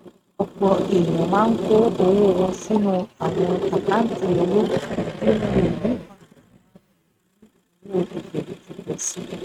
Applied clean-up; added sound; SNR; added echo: neural mask model RNNoise.